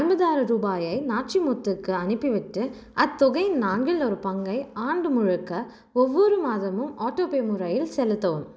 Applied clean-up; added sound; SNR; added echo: none; none; none; none.